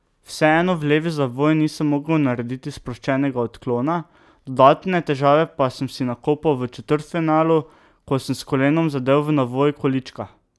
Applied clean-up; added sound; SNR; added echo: none; none; none; none.